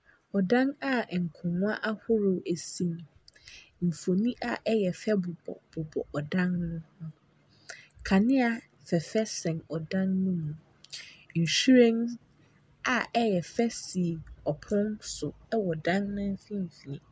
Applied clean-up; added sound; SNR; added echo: none; none; none; none.